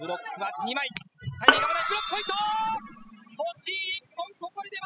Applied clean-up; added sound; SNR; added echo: classical method spectral subtraction.